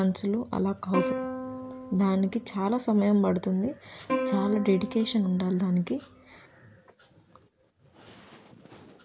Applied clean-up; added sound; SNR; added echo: none; Plucked string instrument; 6 dB; none.